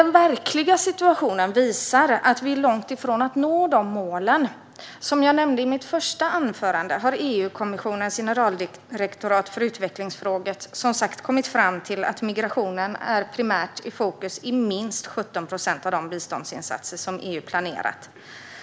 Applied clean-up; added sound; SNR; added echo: none; none; none; none.